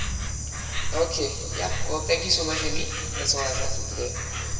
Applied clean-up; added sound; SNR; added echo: none; Insect; -1 dB; reverberation time 2.5 s.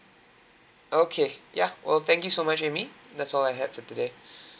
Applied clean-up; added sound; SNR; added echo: none; none; none; none.